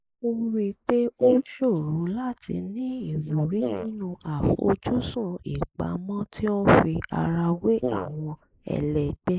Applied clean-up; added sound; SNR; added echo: neural mask model Resemble Enhance denoiser.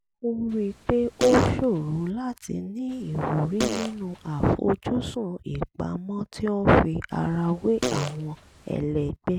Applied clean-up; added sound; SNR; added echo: none; Fart; 9 dB; none.